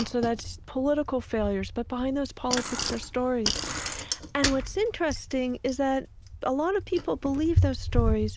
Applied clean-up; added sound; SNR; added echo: none; Bicycle; 3 dB; none.